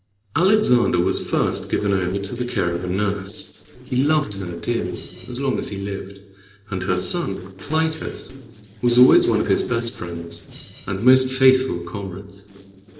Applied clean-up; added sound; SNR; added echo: neural separator model SepFormer DNS4.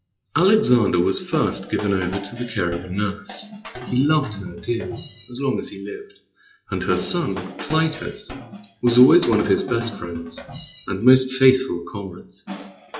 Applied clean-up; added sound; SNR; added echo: classical method WPE with log-MMSE.